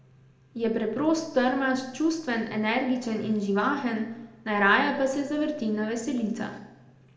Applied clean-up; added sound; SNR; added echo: none; none; none; reverberation time 0.8 s.